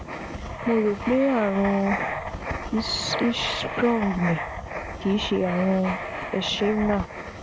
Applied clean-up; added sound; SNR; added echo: none; Writing; 6 dB; none.